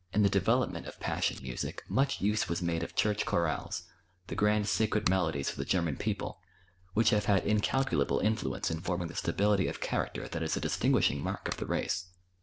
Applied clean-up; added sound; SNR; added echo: neural separator model SepFormer DNS4.